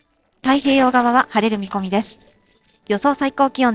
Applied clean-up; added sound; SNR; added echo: neural separator model SepFormer DNS4.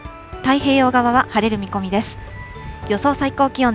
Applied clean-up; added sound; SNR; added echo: none; none; none; none.